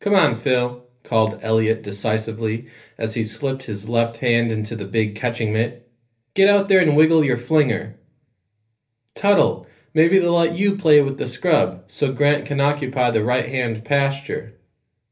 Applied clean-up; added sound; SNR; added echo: none; none; none; reverberation time 0.3 s.